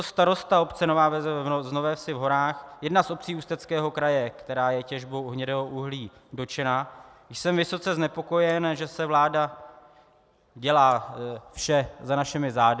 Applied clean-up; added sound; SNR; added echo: none; none; none; none.